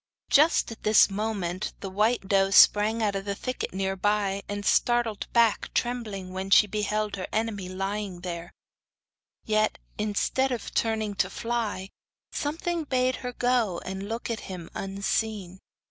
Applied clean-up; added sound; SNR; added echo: none; none; none; none.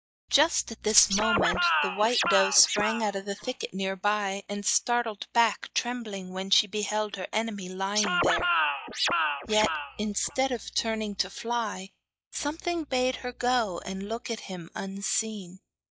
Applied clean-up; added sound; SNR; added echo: classical method log-MMSE.